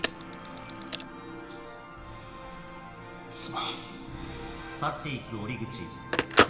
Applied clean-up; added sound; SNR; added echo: none; Telephone; -5 dB; reverberation time 2.1 s.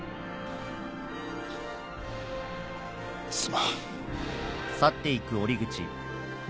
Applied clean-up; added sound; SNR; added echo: none; none; none; none.